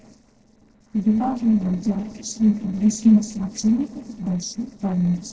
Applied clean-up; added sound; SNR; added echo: neural separator model SepFormer DNS4.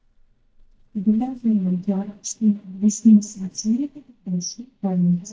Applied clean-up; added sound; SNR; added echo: neural mask model DeepFilterNet 3.